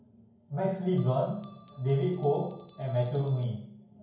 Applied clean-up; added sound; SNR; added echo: none; Bell; 2 dB; reverberation time 0.9 s.